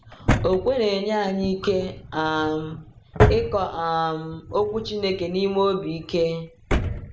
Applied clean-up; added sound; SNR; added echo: none; Drawer open or close; 3 dB; none.